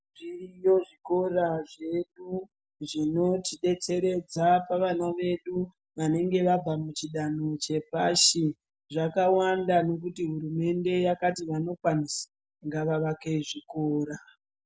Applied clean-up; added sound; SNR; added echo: none; none; none; none.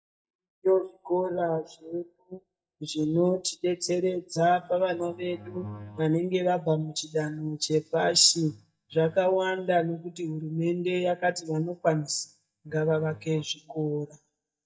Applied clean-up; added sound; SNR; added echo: neural mask model DeepFilterNet 3.